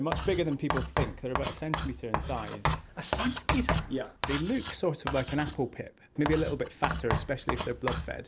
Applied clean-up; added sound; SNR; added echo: none; Writing; 1 dB; none.